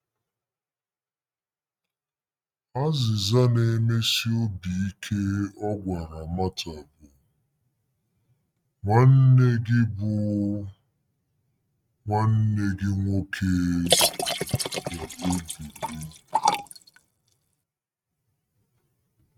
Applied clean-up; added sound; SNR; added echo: neural mask model RNNoise.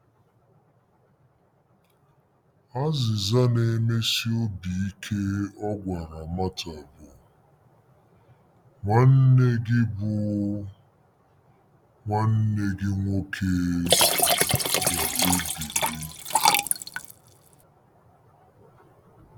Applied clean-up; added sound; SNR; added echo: none; Liquid; -2 dB; none.